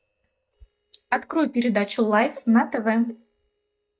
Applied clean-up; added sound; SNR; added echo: neural mask model DeepFilterNet 3.